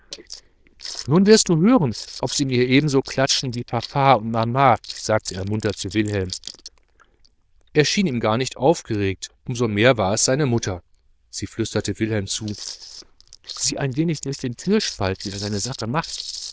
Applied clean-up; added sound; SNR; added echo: neural diffusion model UNIVERSE++.